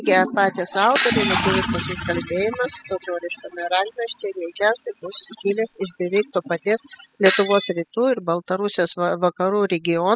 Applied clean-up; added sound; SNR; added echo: classical method spectral subtraction.